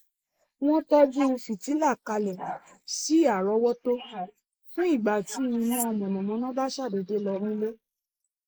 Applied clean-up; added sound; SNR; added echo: neural mask model Resemble Enhance denoiser.